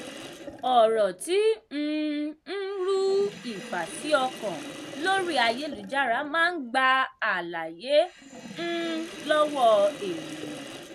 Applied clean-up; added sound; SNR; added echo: none; Sink (filling or washing); 15 dB; none.